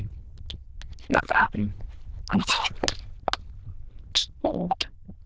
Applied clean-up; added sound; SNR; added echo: neural diffusion model UNIVERSE++.